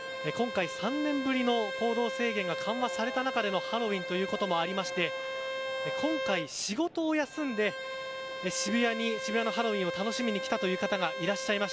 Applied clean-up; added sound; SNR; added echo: none; Bowed string instrument; 5 dB; none.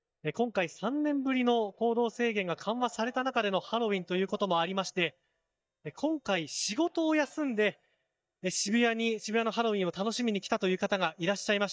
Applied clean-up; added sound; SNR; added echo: neural mask model DeepFilterNet 3.